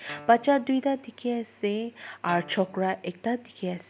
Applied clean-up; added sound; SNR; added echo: none; Guitar; 19 dB; none.